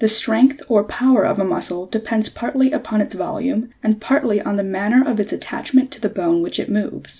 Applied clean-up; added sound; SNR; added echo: none; none; none; none.